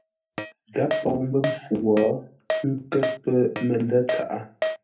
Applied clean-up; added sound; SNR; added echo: none; Keyboard (musical); 6 dB; reverberation time 0.3 s.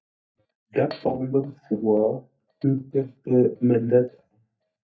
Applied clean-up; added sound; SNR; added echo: neural mask model DeepFilterNet 3.